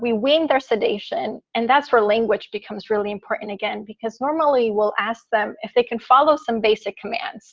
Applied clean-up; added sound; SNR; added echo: none; none; none; none.